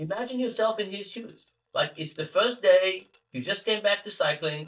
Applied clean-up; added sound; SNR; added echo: neural mask model DeepFilterNet 3.